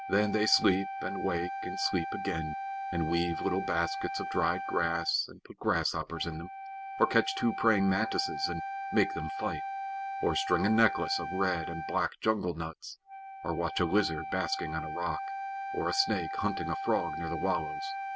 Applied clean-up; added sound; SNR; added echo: none; Wind instrument, woodwind instrument; 6 dB; none.